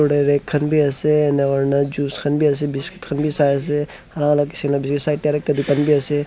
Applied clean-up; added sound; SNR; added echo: none; none; none; none.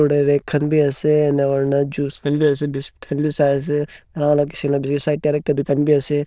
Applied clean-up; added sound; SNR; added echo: neural diffusion model UNIVERSE++.